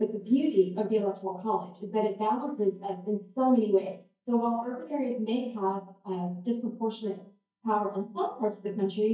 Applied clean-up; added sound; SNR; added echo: neural mask model DeepFilterNet 3.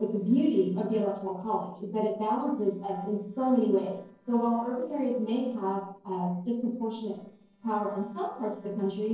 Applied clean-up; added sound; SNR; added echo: neural separator model SepFormer DNS4.